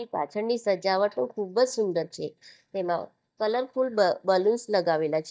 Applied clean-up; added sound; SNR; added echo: neural mask model DeepFilterNet 3.